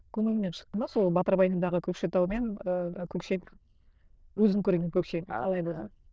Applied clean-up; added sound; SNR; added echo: neural diffusion model UNIVERSE++.